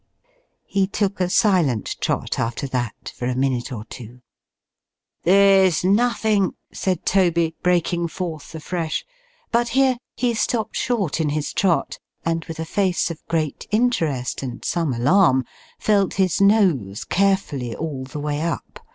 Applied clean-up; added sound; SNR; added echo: none; none; none; none.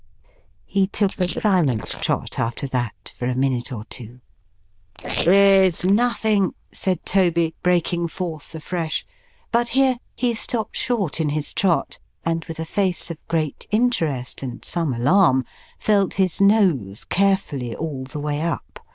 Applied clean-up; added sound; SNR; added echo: neural diffusion model UNIVERSE++.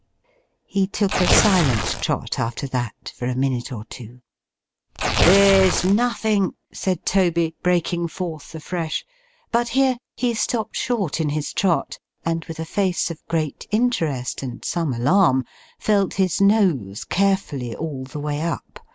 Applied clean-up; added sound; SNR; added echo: none; Tearing; 1 dB; none.